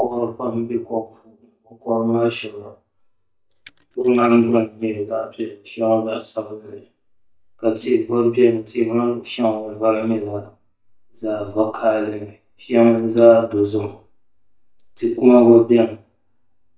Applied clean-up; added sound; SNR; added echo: neural mask model DeepFilterNet 3.